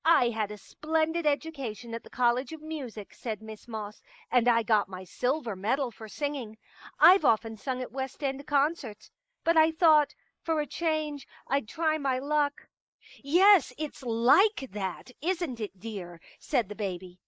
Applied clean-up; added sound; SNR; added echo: neural mask model Resemble Enhance denoiser.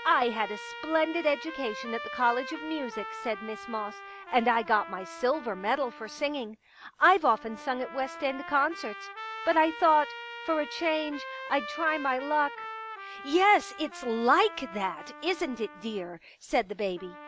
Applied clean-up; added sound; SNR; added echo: none; Trumpet; 13 dB; none.